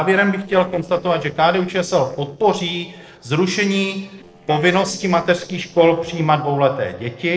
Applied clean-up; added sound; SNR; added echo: neural separator model SepFormer DNS4.